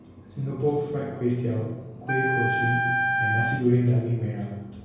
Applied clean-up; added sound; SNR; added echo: none; Wind instrument, woodwind instrument; 0 dB; reverberation time 1.0 s.